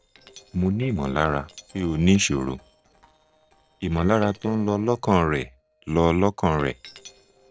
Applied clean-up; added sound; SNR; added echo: neural separator model SepFormer DNS4.